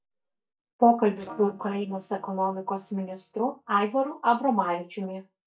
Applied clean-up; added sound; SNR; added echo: neural mask model DeepFilterNet 3.